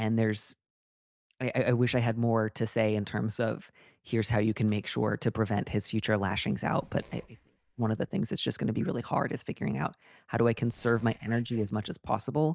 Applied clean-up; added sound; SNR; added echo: neural mask model DeepFilterNet 3.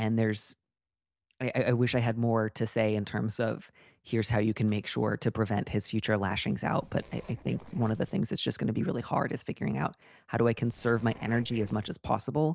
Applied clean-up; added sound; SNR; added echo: neural separator model SepFormer DNS4.